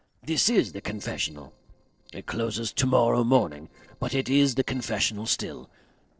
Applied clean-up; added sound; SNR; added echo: neural separator model SepFormer DNS4.